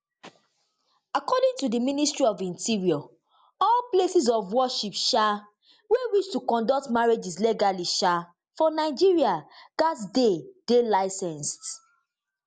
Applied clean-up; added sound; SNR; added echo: none; none; none; none.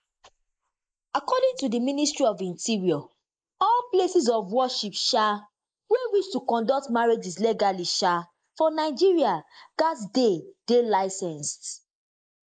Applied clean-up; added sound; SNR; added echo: neural mask model Resemble Enhance denoiser.